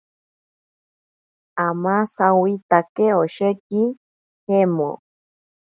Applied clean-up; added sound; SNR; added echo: none; none; none; none.